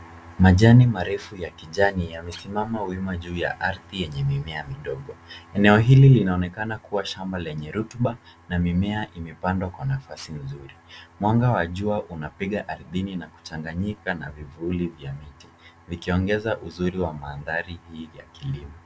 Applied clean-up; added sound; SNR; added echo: none; none; none; none.